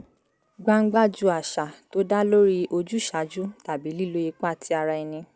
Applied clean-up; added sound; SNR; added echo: none; none; none; none.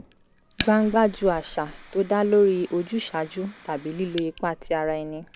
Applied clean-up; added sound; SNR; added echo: none; Fire; 15 dB; none.